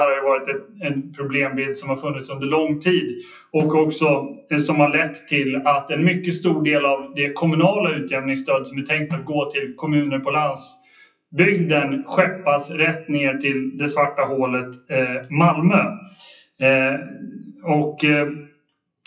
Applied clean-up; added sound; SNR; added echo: classical method WPE with log-MMSE.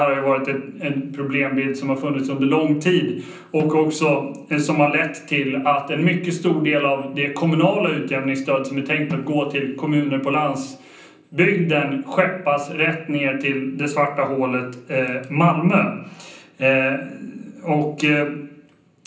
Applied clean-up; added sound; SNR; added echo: none; Snare drum; 14 dB; reverberation time 0.6 s.